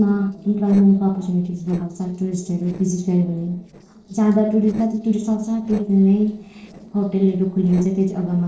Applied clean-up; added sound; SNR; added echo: neural separator model SepFormer DNS4.